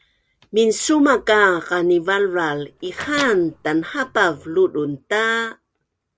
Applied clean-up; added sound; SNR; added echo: none; Microwave oven; 19 dB; none.